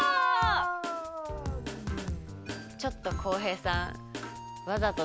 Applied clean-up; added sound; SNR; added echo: none; Drum kit; 8 dB; none.